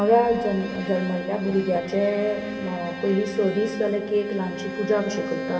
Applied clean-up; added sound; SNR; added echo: none; Bowed string instrument; 10 dB; reverberation time 2.2 s.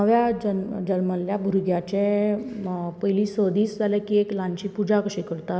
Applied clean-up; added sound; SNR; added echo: none; none; none; none.